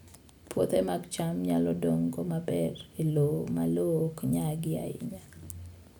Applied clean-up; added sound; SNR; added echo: none; none; none; none.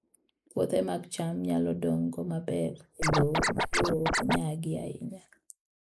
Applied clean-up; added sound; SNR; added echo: neural mask model Resemble Enhance denoiser.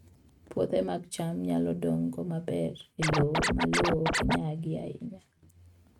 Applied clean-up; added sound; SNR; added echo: neural mask model RNNoise.